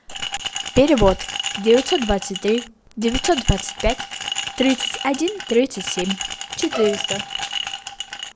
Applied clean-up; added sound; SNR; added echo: none; Glass + Bowed string instrument; 7 dB; none.